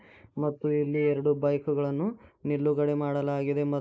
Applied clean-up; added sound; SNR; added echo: neural mask model Resemble Enhance denoiser.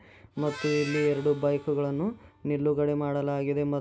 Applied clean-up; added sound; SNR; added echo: none; Harmonica; 15 dB; none.